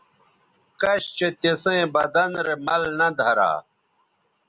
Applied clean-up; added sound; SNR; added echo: none; none; none; none.